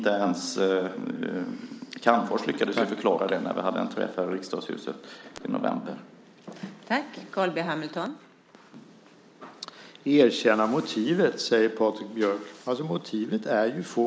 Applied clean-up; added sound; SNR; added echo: none; none; none; none.